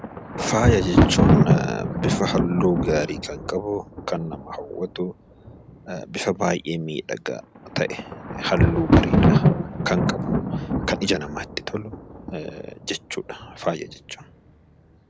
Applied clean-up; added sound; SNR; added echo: none; Thunder; -3 dB; none.